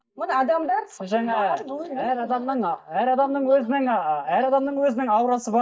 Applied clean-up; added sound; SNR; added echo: neural mask model DeepFilterNet 3.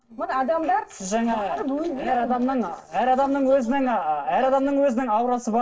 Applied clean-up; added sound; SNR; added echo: neural separator model SepFormer DNS4.